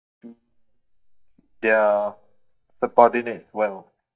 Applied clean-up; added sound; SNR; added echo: neural mask model DeepFilterNet 3.